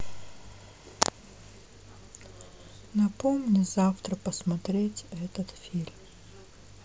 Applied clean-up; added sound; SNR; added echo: none; none; none; none.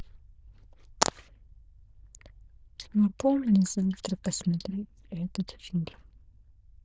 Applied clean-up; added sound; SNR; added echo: neural diffusion model UNIVERSE++.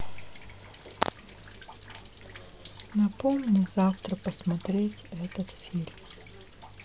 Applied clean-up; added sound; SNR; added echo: none; Rain; 20 dB; none.